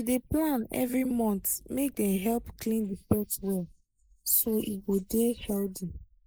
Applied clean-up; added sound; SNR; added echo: neural mask model Resemble Enhance denoiser.